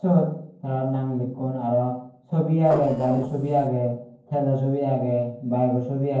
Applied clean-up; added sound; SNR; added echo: neural separator model SepFormer DNS4.